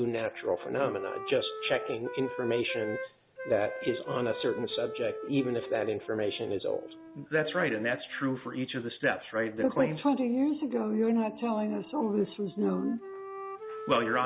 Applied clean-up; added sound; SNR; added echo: none; Wind instrument, woodwind instrument; 12 dB; none.